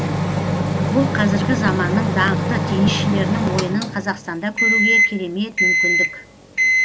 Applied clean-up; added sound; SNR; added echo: none; Microwave oven; -3 dB; none.